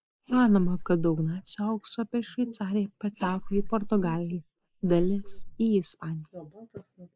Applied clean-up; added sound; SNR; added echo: neural mask model Resemble Enhance denoiser.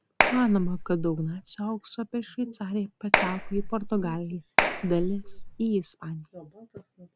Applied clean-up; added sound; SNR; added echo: none; Clapping; -1 dB; none.